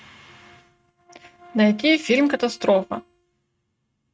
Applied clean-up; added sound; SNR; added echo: neural mask model RNNoise.